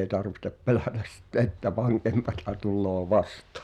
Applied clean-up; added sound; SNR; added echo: none; none; none; none.